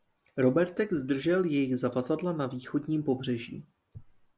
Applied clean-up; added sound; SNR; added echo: none; none; none; none.